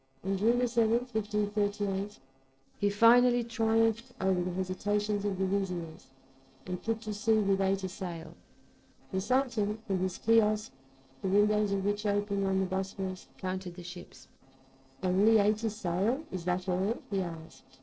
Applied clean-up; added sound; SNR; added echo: neural separator model SepFormer DNS4.